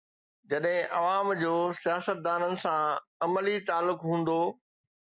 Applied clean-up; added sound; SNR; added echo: none; none; none; none.